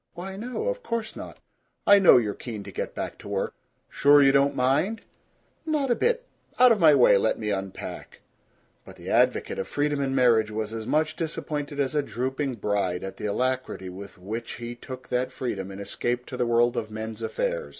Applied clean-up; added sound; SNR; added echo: none; none; none; none.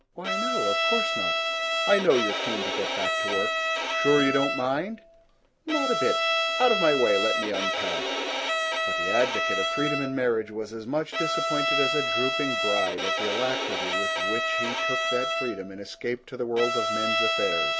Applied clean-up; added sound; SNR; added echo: none; Bowed string instrument; -2 dB; none.